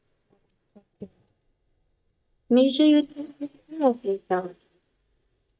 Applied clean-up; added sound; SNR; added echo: neural mask model DeepFilterNet 3.